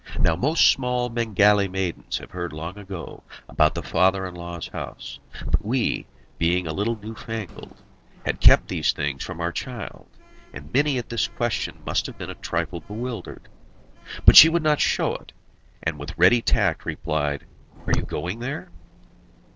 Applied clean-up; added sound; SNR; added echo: neural separator model SepFormer DNS4.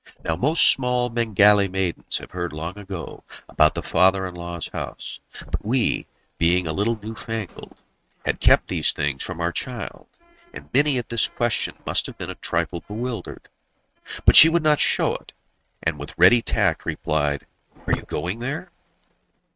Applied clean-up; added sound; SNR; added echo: neural mask model RNNoise.